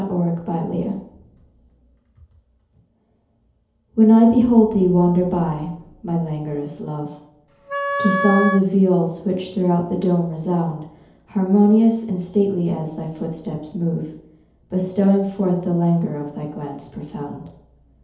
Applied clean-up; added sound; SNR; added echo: none; Wind instrument, woodwind instrument; 4 dB; reverberation time 2.2 s.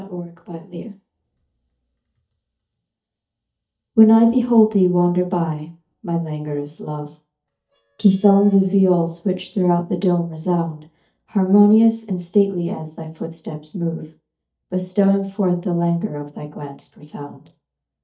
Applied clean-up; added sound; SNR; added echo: neural mask model DeepFilterNet 3.